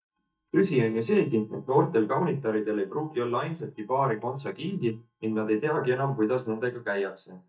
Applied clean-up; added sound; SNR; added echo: neural mask model DeepFilterNet 3.